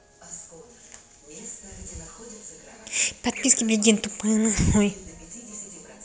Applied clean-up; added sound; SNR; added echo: none; none; none; none.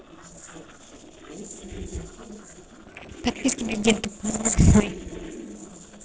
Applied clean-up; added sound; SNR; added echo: neural separator model SepFormer DNS4.